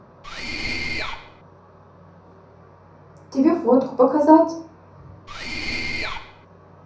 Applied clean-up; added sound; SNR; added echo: none; Mechanisms; 5 dB; reverberation time 0.6 s.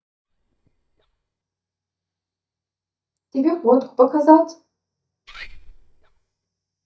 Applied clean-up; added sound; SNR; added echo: neural mask model DeepFilterNet 3.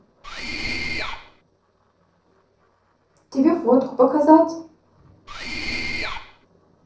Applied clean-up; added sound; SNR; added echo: neural separator model SepFormer DNS4.